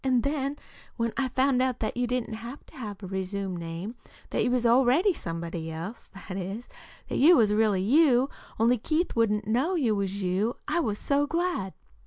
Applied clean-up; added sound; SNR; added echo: none; none; none; none.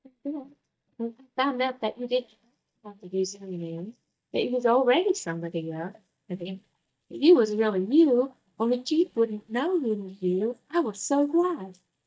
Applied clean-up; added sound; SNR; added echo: neural mask model DeepFilterNet 3.